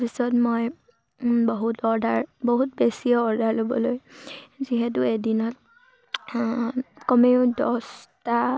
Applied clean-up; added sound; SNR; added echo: none; none; none; none.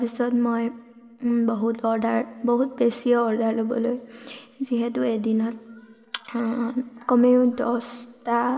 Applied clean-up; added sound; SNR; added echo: none; none; none; reverberation time 1.3 s.